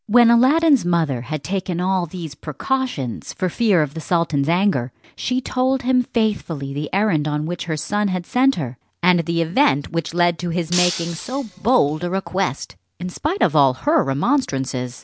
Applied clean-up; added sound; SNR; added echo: none; Shatter; 9 dB; none.